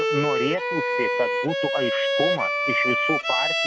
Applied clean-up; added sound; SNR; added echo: none; Bowed string instrument; -4 dB; none.